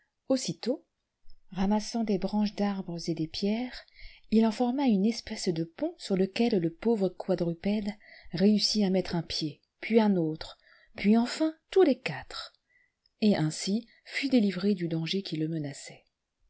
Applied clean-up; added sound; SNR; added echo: none; none; none; none.